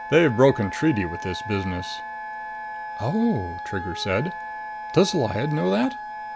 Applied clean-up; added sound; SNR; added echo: none; Wind instrument, woodwind instrument; 10 dB; none.